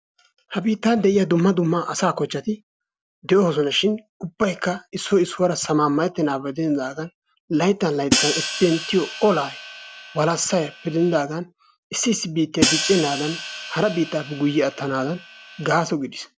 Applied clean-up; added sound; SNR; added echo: none; Hi-hat; 6 dB; none.